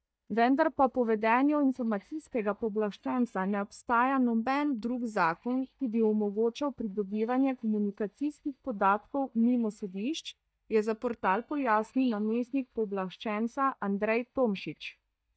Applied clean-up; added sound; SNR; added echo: neural mask model DeepFilterNet 3.